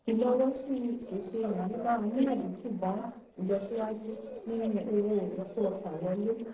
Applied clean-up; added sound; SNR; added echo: neural separator model SepFormer DNS4.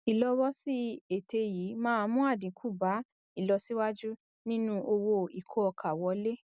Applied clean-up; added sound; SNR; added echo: none; none; none; none.